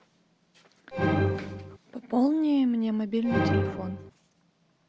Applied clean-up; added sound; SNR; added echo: none; Musical instrument; 1 dB; none.